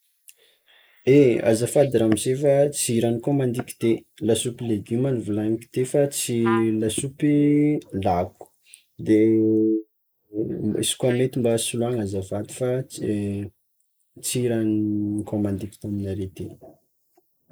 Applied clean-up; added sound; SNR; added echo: neural mask model Resemble Enhance denoiser.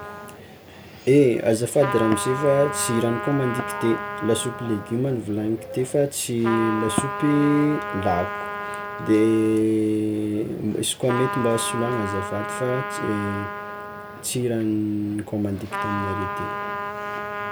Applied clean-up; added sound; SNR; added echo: none; Trumpet; 8 dB; none.